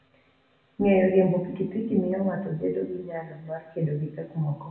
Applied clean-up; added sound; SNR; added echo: none; none; none; reverberation time 0.9 s.